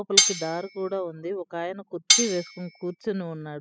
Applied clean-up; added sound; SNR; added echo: classical method spectral subtraction.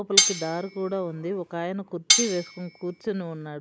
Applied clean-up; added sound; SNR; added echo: none; Cutlery, silverware; -3 dB; none.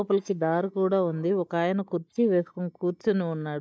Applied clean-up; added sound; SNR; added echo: neural mask model DeepFilterNet 3.